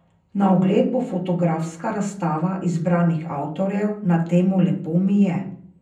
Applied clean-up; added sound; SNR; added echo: none; none; none; reverberation time 0.6 s.